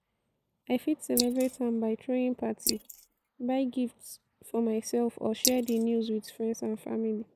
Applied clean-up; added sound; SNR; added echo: neural mask model Resemble Enhance denoiser.